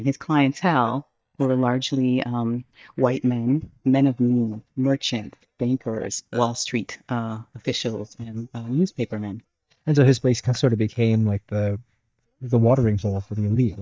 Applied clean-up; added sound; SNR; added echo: neural mask model DeepFilterNet 3.